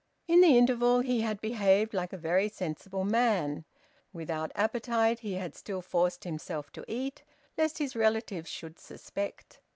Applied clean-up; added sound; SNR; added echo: none; none; none; none.